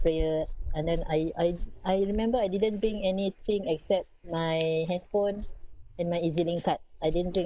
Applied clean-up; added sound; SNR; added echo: neural mask model Resemble Enhance denoiser.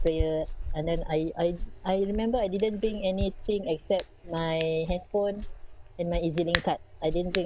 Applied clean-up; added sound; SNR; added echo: none; Hands; 6 dB; none.